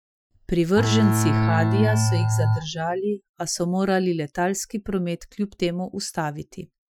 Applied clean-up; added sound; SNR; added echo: classical method Wiener filter.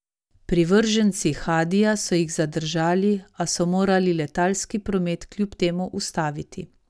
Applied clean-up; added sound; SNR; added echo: none; none; none; none.